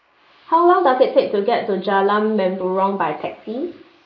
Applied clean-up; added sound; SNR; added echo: neural mask model Resemble Enhance denoiser.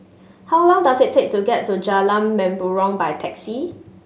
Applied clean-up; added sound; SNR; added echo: none; none; none; none.